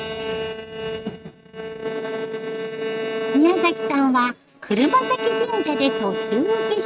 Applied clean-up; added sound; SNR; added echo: neural mask model RNNoise.